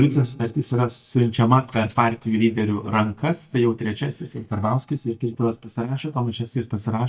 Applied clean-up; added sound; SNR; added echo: neural mask model DeepFilterNet 3.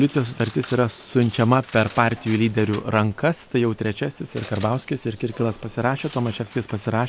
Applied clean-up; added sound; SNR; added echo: none; none; none; none.